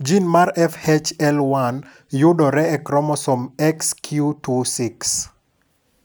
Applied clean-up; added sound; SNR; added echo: none; none; none; none.